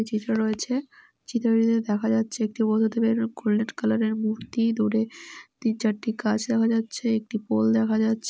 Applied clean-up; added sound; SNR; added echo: none; none; none; none.